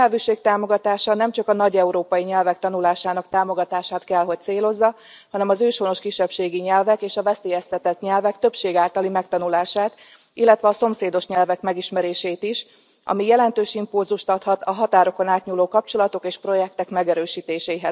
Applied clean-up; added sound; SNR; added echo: none; none; none; none.